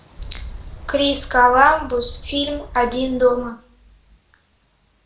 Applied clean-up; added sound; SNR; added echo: none; Gull, seagull / Wind; 13 dB; reverberation time 0.4 s.